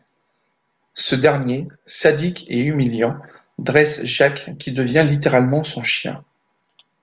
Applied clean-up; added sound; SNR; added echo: none; none; none; none.